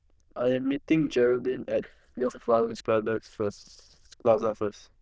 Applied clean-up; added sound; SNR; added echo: neural diffusion model UNIVERSE++.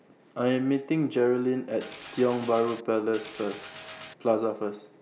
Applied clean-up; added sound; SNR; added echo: none; Mechanisms; 13 dB; none.